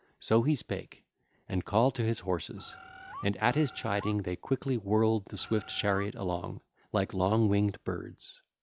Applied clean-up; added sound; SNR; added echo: none; Bird; 15 dB; none.